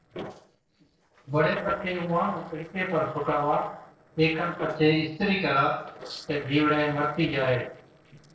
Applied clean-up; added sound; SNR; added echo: neural separator model SepFormer DNS4.